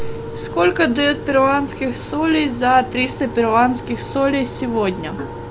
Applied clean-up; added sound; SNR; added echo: none; none; none; none.